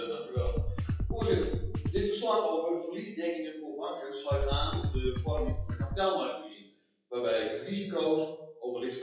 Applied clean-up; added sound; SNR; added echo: classical method WPE with log-MMSE.